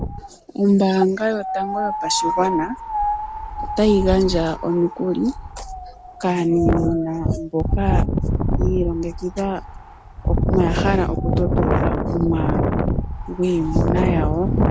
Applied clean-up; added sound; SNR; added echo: none; Wind; 0 dB; none.